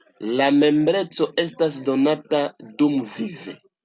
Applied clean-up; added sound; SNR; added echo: none; none; none; none.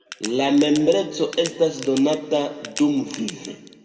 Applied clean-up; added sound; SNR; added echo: none; Crack; 17 dB; reverberation time 1.4 s.